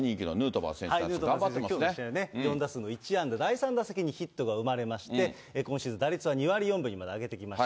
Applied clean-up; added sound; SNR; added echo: none; none; none; none.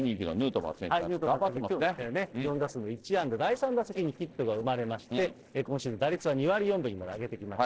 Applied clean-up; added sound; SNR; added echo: neural separator model SepFormer DNS4.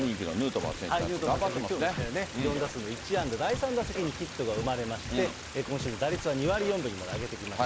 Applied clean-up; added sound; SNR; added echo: none; Stream + Scratching (performance technique); 7 dB; none.